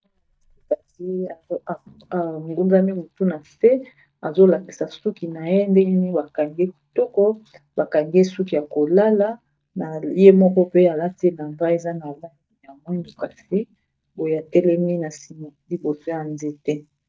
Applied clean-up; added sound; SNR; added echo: neural mask model DeepFilterNet 3.